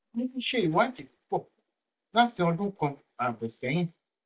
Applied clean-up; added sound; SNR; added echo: neural mask model DeepFilterNet 3.